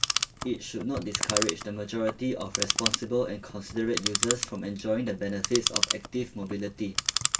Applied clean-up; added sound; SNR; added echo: none; Clock; 0 dB; reverberation time 0.2 s.